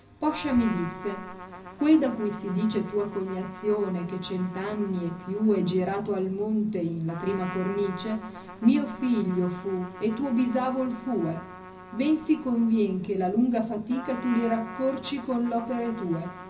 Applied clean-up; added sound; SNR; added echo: none; Trumpet; 15 dB; reverberation time 0.4 s.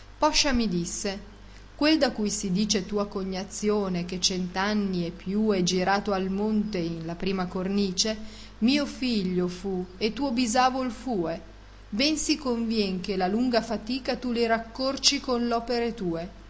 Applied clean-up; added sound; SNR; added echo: none; none; none; none.